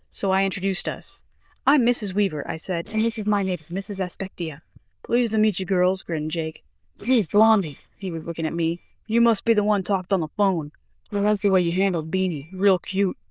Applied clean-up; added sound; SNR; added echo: neural diffusion model UNIVERSE++.